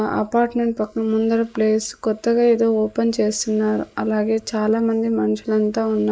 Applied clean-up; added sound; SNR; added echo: neural mask model Resemble Enhance denoiser.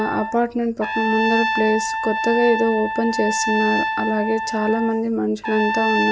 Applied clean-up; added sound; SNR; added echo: none; Trumpet; 3 dB; none.